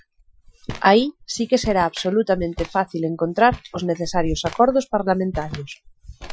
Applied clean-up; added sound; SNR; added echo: classical method Wiener filter.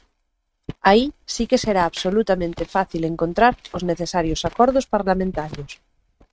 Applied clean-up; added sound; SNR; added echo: neural mask model RNNoise.